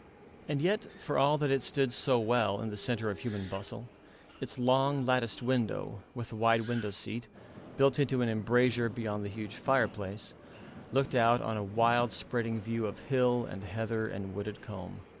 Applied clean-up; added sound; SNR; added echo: none; Subway, metro, underground; 18 dB; none.